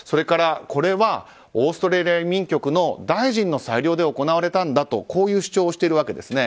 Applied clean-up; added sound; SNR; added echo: none; none; none; none.